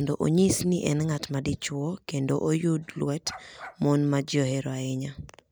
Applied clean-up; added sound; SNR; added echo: none; Bark; 18 dB; none.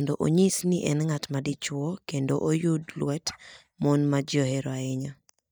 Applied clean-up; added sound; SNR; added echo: neural mask model DeepFilterNet 3.